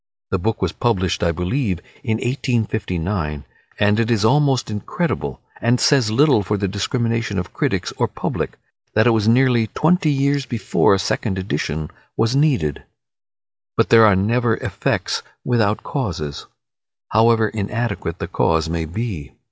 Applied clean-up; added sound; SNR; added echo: none; none; none; none.